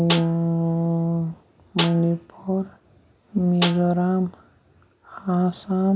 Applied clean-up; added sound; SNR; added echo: none; Snare drum; 10 dB; none.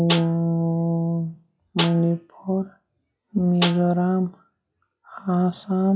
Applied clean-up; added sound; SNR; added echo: classical method log-MMSE.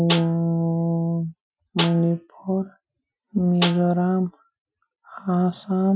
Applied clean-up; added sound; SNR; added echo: classical method Wiener filter.